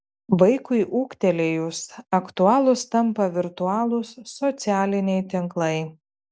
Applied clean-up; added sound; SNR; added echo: none; none; none; none.